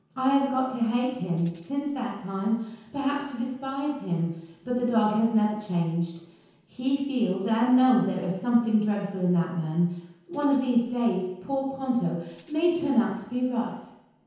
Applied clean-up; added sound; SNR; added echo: none; Tambourine; 18 dB; reverberation time 0.9 s.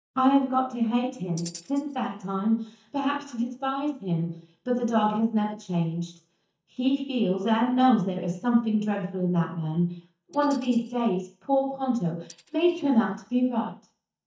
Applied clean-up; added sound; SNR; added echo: neural mask model DeepFilterNet 3.